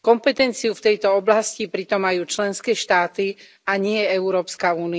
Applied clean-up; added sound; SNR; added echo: none; none; none; none.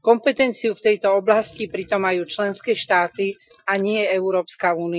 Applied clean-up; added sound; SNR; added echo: classical method Wiener filter.